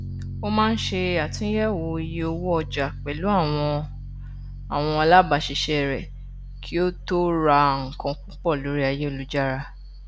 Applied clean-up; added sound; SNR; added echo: none; Piano; 10 dB; none.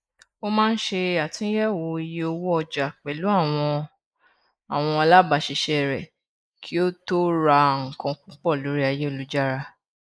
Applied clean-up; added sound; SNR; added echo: neural mask model Resemble Enhance denoiser.